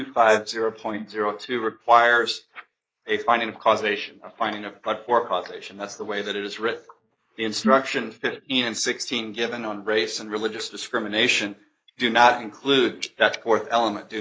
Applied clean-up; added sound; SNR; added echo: neural mask model Resemble Enhance denoiser.